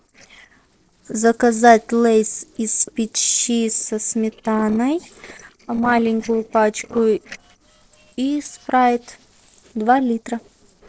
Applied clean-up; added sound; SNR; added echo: neural separator model SepFormer DNS4.